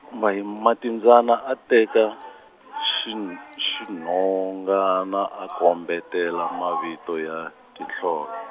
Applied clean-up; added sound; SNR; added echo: none; none; none; none.